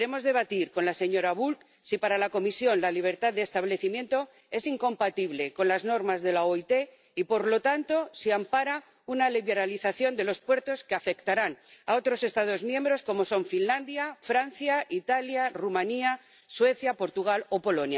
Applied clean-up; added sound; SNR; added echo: none; none; none; none.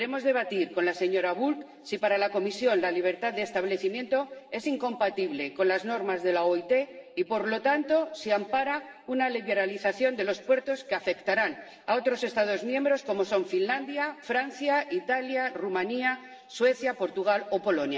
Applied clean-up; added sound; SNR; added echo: none; none; none; reverberation time 1.4 s.